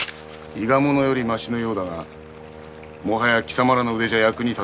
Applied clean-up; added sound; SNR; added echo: none; Brass instrument; 18 dB; none.